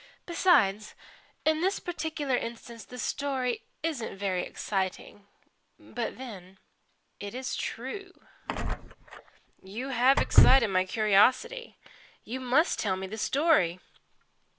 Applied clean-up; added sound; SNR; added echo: none; Door / Car; -4 dB; none.